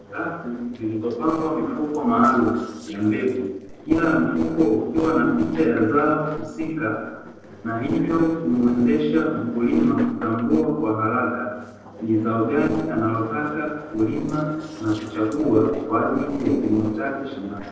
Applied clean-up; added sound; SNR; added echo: neural separator model SepFormer DNS4.